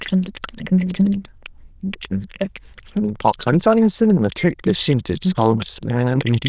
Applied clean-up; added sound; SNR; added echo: neural diffusion model UNIVERSE++.